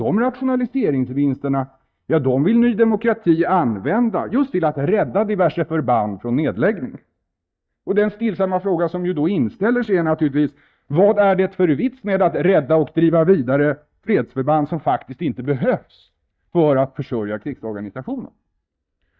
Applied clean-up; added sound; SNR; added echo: neural mask model DeepFilterNet 3.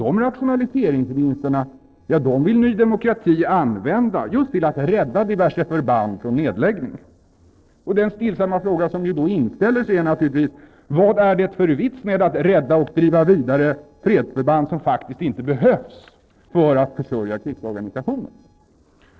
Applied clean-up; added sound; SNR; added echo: neural separator model SepFormer DNS4.